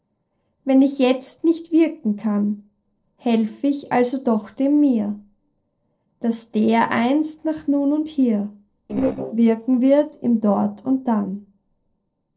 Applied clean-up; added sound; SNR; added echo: neural separator model SepFormer DNS4.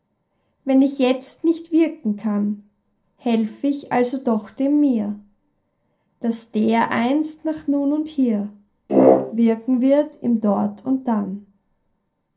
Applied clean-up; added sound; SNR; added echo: none; Brass instrument; -3 dB; reverberation time 0.3 s.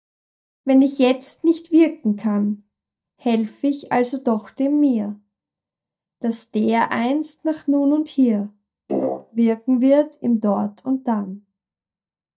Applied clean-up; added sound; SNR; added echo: neural mask model DeepFilterNet 3.